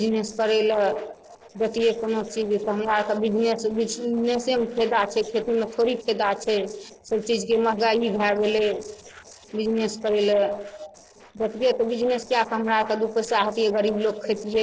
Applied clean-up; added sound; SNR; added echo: neural separator model SepFormer DNS4.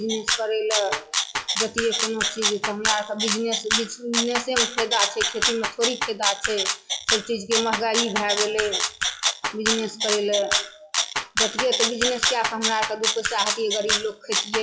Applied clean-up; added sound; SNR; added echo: classical method WPE with log-MMSE.